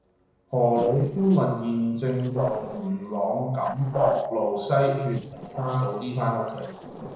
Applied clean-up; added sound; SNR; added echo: neural separator model SepFormer DNS4.